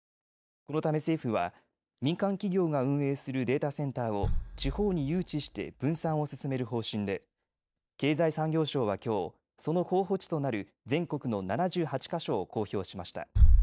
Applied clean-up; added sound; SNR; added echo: neural mask model DeepFilterNet 3.